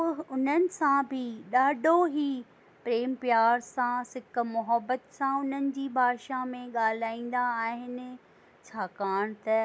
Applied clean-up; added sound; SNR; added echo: none; none; none; none.